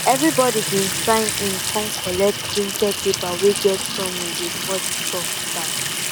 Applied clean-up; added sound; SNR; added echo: none; Sink (filling or washing) / Water tap, faucet; 2 dB; none.